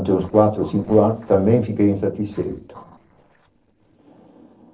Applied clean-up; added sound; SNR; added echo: neural separator model SepFormer DNS4.